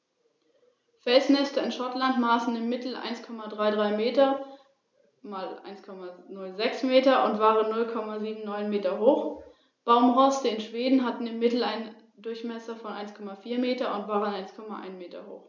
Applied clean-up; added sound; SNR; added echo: none; none; none; none.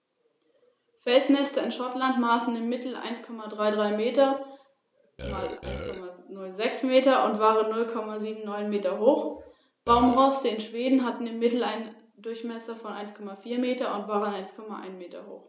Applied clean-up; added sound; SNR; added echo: none; Burping, eructation; 8 dB; none.